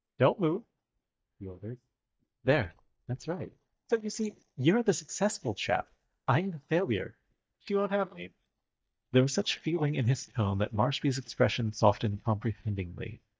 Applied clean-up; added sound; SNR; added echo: neural mask model DeepFilterNet 3.